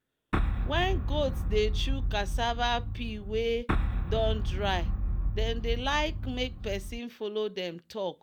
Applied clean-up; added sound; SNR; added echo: none; Boom; -3 dB; none.